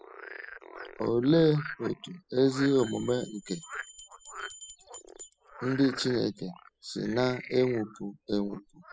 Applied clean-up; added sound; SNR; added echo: classical method spectral subtraction.